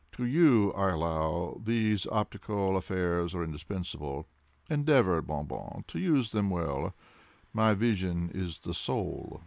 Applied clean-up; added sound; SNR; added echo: none; none; none; none.